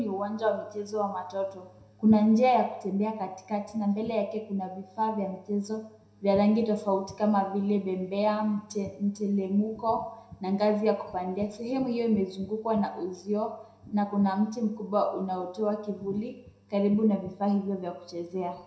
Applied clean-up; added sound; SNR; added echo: none; none; none; reverberation time 0.6 s.